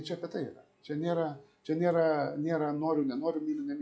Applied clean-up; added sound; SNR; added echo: classical method log-MMSE.